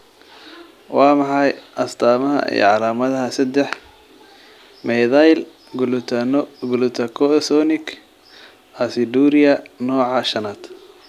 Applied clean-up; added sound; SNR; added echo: none; none; none; none.